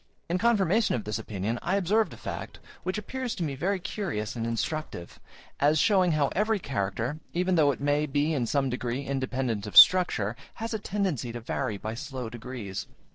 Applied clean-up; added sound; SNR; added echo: neural separator model SepFormer DNS4.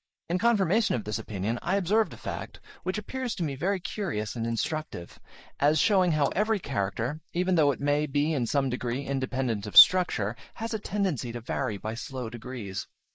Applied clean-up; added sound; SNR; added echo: neural mask model Resemble Enhance denoiser.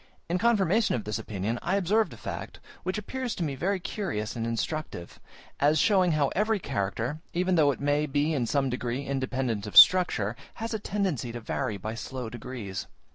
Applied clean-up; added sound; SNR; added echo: none; none; none; none.